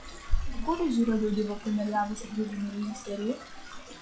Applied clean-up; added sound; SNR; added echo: classical method log-MMSE.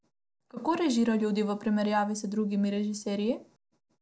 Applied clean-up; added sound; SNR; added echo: none; none; none; none.